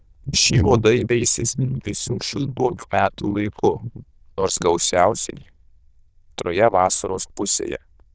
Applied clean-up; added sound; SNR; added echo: neural diffusion model UNIVERSE++.